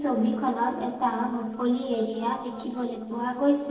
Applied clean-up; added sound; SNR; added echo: neural separator model SepFormer DNS4.